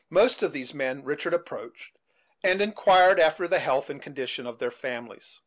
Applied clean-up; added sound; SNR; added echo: none; none; none; none.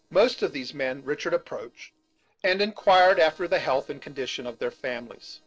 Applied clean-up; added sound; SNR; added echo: neural separator model SepFormer DNS4.